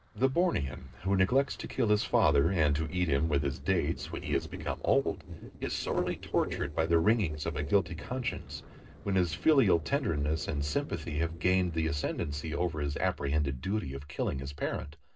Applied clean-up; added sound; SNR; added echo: neural separator model SepFormer DNS4.